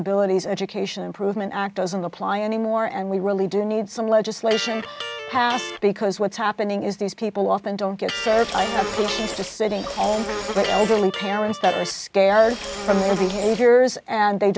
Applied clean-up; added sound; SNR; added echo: none; Insect + Electric guitar; 9 dB; none.